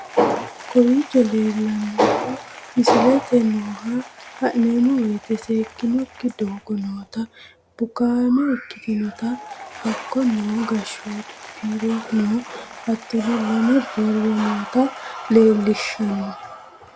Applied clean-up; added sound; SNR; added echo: none; Applause / Crowd; 20 dB; none.